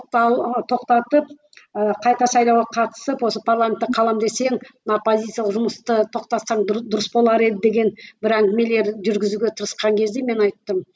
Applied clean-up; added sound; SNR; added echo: none; none; none; none.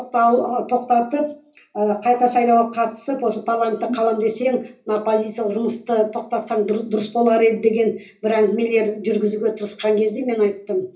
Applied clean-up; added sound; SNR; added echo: none; none; none; reverberation time 0.3 s.